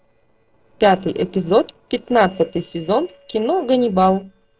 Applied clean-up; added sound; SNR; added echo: neural separator model SepFormer DNS4.